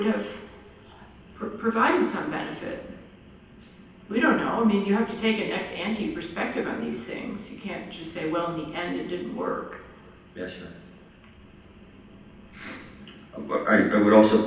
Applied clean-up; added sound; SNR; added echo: none; none; none; reverberation time 0.9 s.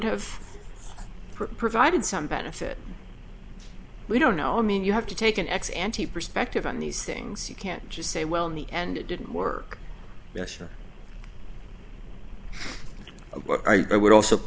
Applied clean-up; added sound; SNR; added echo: none; none; none; none.